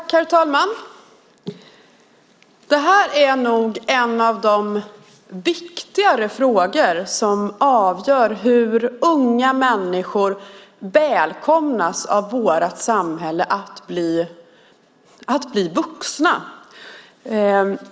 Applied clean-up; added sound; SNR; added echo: none; none; none; none.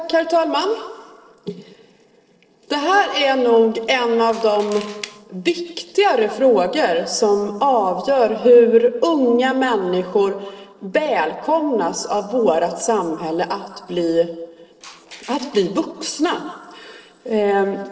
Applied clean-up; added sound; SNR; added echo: neural separator model SepFormer DNS4.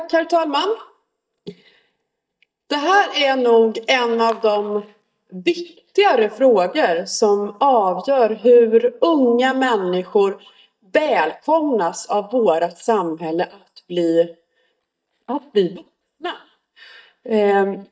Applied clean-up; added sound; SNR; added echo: neural mask model DeepFilterNet 3.